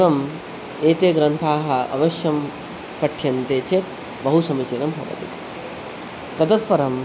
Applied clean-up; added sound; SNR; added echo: none; none; none; none.